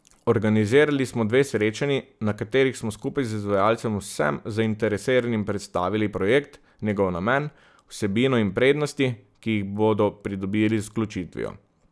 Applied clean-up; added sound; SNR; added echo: none; none; none; none.